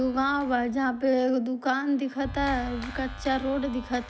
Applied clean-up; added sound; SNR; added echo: none; Clapping; 14 dB; none.